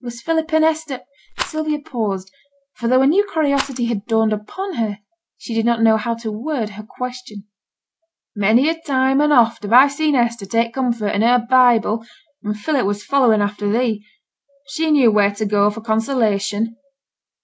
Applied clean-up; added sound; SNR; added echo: none; Rattle; 11 dB; none.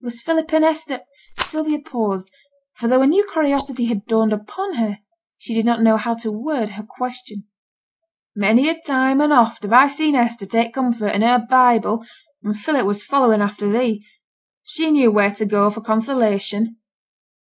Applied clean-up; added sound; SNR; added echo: neural mask model Resemble Enhance denoiser.